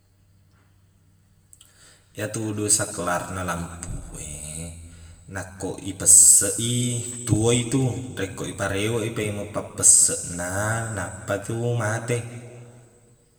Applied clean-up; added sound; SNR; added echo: none; none; none; reverberation time 1.8 s.